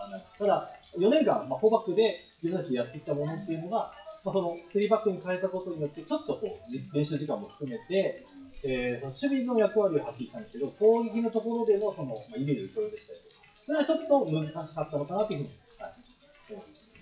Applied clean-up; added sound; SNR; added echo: classical method WPE with log-MMSE.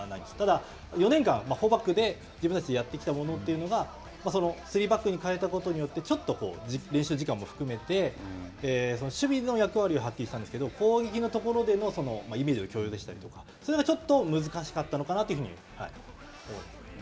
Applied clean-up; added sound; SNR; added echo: none; none; none; none.